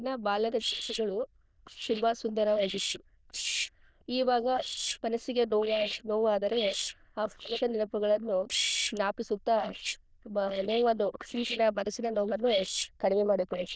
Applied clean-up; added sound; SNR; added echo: neural diffusion model UNIVERSE++.